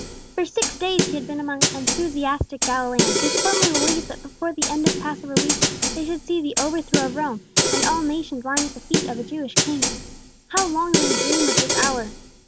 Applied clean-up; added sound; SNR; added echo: none; Snare drum; -2 dB; none.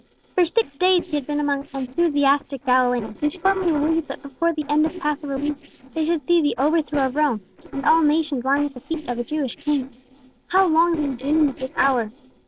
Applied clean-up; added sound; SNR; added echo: neural separator model SepFormer DNS4.